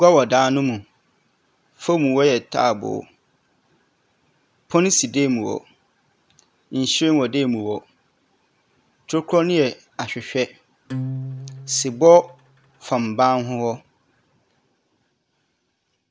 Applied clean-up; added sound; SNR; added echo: none; Acoustic guitar; 12 dB; none.